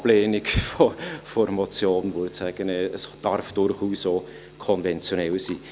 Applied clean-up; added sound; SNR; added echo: none; none; none; none.